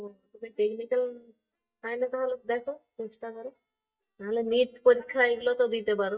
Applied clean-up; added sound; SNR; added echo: neural mask model DeepFilterNet 3.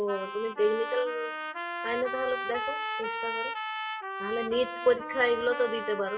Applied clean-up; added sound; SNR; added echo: classical method WPE with log-MMSE.